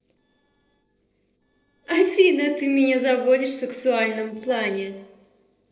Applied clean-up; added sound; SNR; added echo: neural separator model SepFormer DNS4.